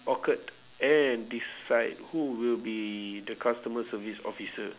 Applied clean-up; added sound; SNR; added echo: none; none; none; none.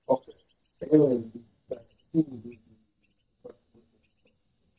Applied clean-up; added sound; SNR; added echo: neural mask model DeepFilterNet 3.